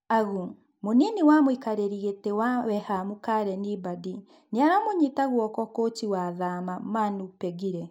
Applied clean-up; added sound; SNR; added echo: none; none; none; none.